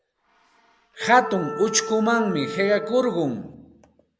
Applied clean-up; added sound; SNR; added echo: none; Wind instrument, woodwind instrument; 10 dB; none.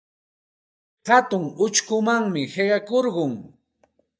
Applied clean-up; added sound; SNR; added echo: neural mask model DeepFilterNet 3.